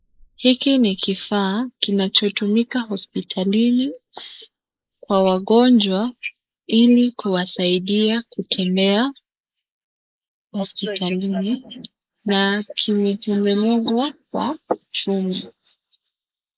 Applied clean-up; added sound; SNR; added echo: neural mask model Resemble Enhance denoiser.